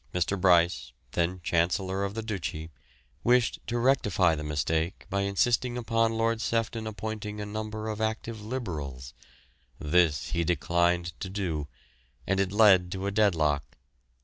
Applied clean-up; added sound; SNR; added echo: none; none; none; none.